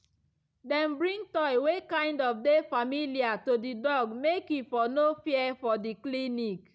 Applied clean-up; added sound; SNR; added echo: none; none; none; none.